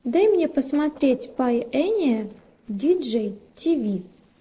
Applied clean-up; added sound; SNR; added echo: neural separator model SepFormer DNS4.